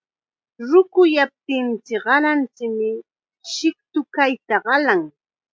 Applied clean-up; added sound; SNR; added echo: none; none; none; none.